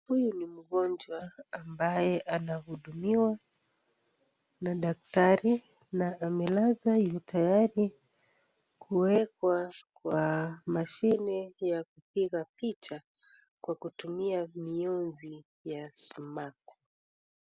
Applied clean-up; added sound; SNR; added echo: none; none; none; none.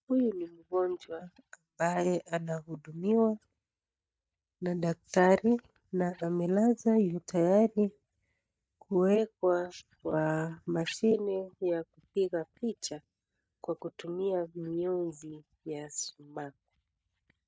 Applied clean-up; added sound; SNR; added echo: neural mask model DeepFilterNet 3.